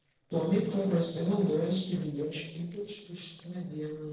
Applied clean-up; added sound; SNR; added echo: neural separator model SepFormer DNS4.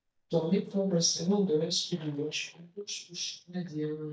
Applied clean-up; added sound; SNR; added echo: neural mask model DeepFilterNet 3.